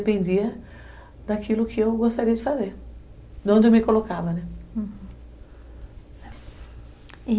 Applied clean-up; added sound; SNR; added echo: none; none; none; none.